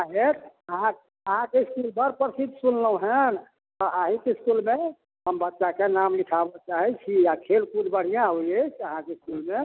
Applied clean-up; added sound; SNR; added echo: none; none; none; none.